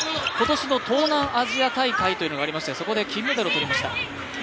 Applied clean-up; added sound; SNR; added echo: none; none; none; none.